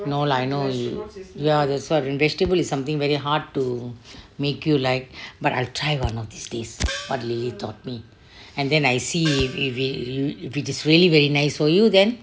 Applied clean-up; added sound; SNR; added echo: none; Gong; 16 dB; none.